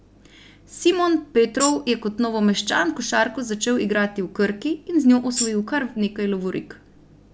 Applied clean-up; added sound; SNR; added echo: none; Tambourine; 4 dB; none.